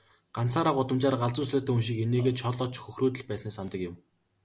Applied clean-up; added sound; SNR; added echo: none; none; none; none.